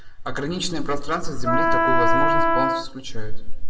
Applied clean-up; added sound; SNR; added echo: none; Wind instrument, woodwind instrument; 1 dB; reverberation time 0.8 s.